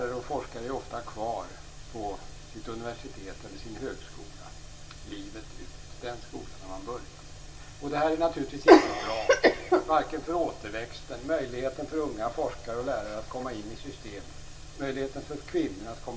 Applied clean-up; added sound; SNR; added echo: none; none; none; reverberation time 0.2 s.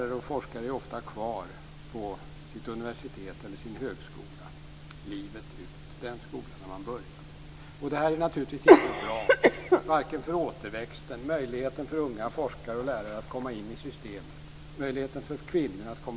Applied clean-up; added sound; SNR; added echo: none; none; none; none.